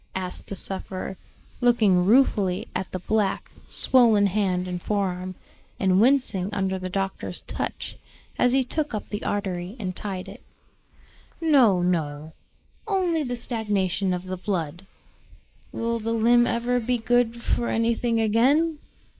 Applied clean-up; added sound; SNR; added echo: neural mask model Resemble Enhance denoiser.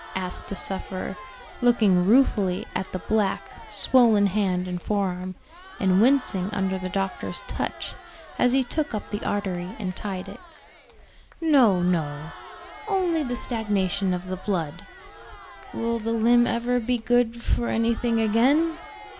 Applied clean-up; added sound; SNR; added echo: none; Crowd; 19 dB; none.